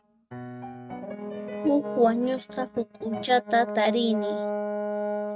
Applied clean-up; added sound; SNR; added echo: neural mask model RNNoise.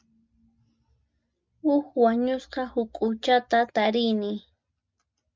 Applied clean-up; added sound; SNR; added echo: none; none; none; none.